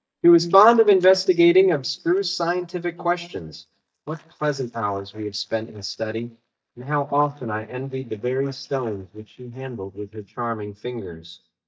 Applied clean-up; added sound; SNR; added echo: neural mask model DeepFilterNet 3.